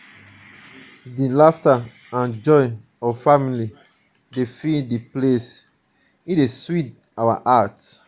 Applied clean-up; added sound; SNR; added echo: none; none; none; none.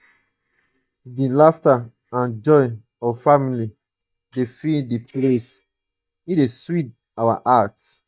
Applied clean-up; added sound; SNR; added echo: neural mask model DeepFilterNet 3.